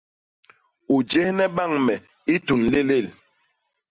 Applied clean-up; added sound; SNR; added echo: none; none; none; none.